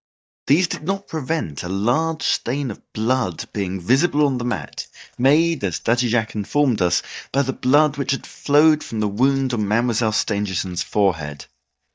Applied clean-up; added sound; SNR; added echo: neural mask model DeepFilterNet 3.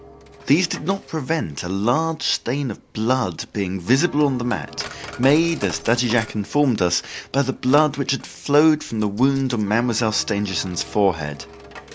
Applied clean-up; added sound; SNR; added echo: none; Bell + Coin (dropping); 19 dB; none.